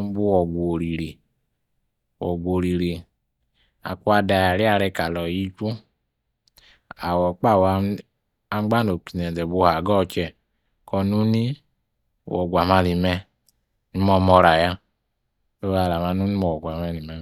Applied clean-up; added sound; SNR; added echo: neural mask model DeepFilterNet 3.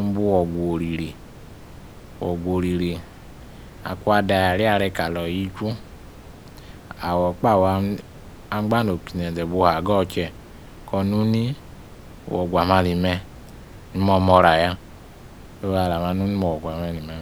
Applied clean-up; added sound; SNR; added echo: none; Water; 18 dB; none.